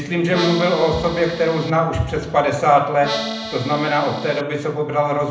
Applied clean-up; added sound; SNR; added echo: none; Accordion; 9 dB; reverberation time 0.7 s.